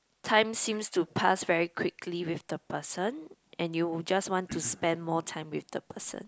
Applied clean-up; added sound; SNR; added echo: neural mask model Resemble Enhance denoiser.